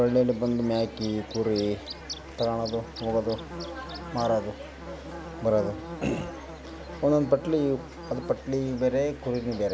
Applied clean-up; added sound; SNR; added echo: none; Buzz / Bird; 14 dB; none.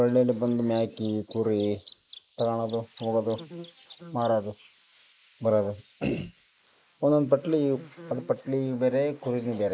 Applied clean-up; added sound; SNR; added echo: neural mask model Resemble Enhance denoiser.